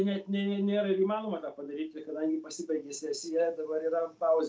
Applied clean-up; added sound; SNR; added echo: none; none; none; none.